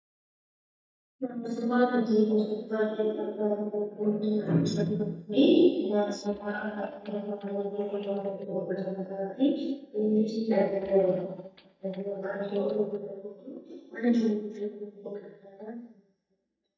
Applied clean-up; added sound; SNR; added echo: neural mask model DeepFilterNet 3.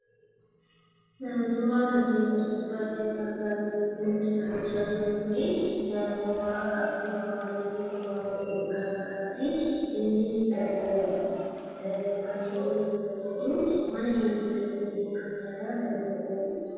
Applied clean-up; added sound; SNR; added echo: neural separator model SepFormer DNS4.